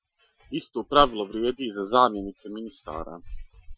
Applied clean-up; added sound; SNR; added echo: classical method Wiener filter.